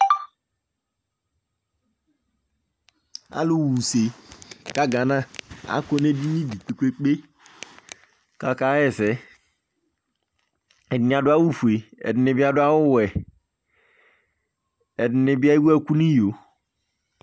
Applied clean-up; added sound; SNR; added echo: none; none; none; none.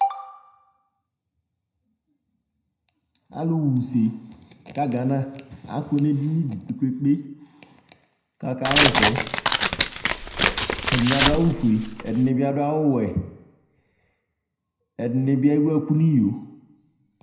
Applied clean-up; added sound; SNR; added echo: none; Tearing; -3 dB; reverberation time 0.7 s.